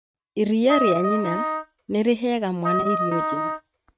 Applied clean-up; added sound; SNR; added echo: neural mask model RNNoise.